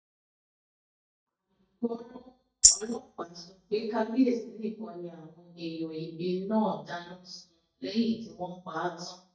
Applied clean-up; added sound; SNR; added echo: neural mask model DeepFilterNet 3.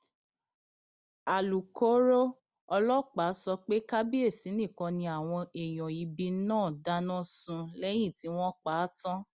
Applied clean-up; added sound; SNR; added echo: none; none; none; none.